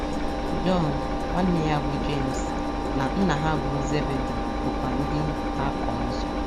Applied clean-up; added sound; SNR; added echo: none; Engine; -2 dB; none.